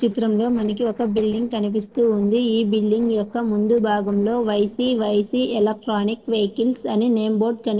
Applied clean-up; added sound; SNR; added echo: neural separator model SepFormer DNS4.